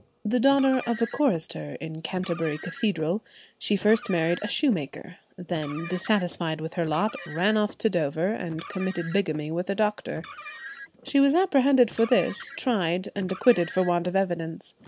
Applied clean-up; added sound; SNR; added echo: none; Car; 18 dB; none.